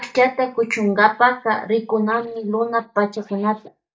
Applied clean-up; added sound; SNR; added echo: neural mask model DeepFilterNet 3.